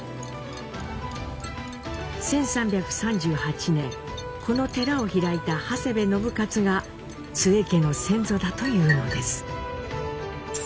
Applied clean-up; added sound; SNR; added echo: none; Liquid; 17 dB; none.